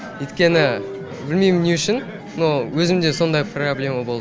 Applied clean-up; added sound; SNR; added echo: none; Bowed string instrument; 15 dB; none.